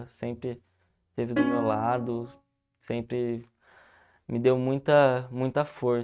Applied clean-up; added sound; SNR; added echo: neural mask model RNNoise.